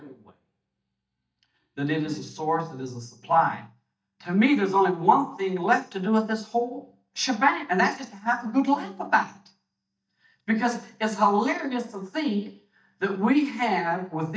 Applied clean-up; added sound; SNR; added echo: neural mask model DeepFilterNet 3.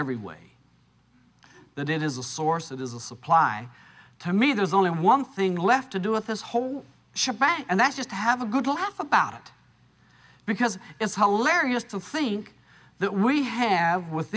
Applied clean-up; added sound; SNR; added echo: none; none; none; none.